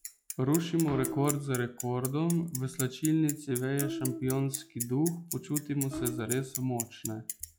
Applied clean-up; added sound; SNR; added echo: classical method log-MMSE.